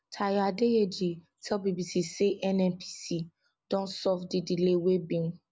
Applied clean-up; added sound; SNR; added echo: none; none; none; none.